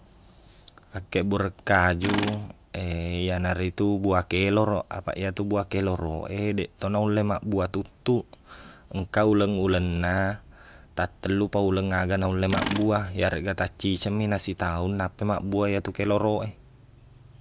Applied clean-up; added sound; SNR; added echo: none; Tools; 12 dB; none.